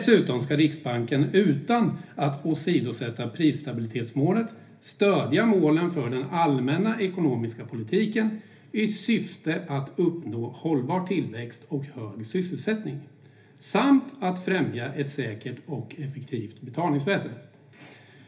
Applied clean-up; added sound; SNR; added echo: none; none; none; reverberation time 0.3 s.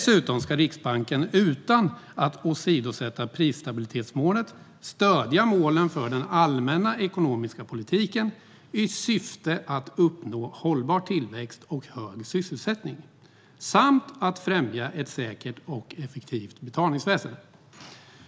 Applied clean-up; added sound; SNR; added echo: none; none; none; none.